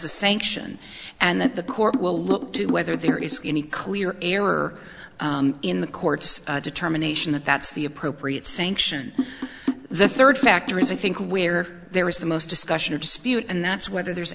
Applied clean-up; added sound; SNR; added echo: none; Drum; 3 dB; none.